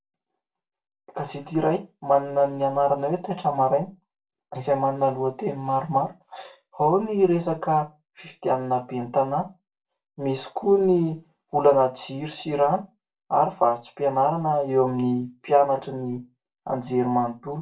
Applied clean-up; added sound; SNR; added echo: none; none; none; reverberation time 0.2 s.